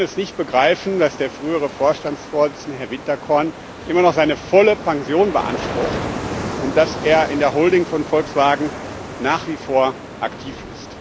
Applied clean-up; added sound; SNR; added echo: none; Ocean; 10 dB; none.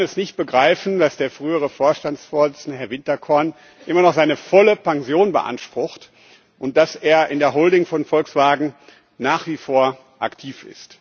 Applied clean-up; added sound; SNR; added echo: none; none; none; none.